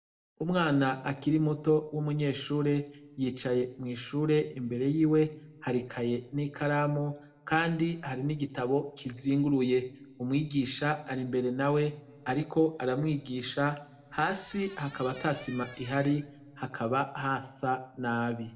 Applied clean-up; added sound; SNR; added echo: none; Squeak; 20 dB; reverberation time 1.1 s.